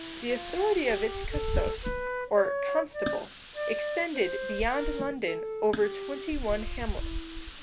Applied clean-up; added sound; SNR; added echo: none; Hiss + Wind instrument, woodwind instrument; 1 dB; none.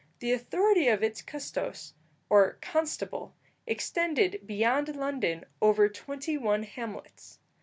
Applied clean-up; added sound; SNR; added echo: none; none; none; none.